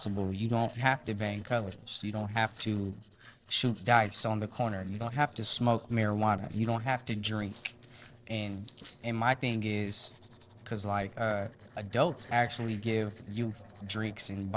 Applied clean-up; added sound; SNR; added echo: neural separator model SepFormer DNS4.